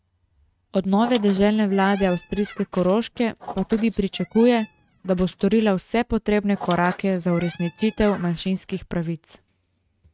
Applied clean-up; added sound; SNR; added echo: neural mask model RNNoise.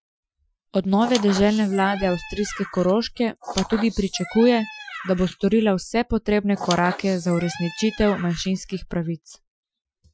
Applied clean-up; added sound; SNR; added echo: classical method Wiener filter.